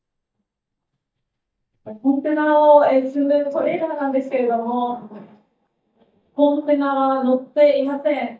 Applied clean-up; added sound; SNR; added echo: neural mask model DeepFilterNet 3.